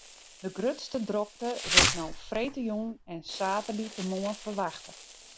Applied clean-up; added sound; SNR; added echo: none; Insect; 0 dB; none.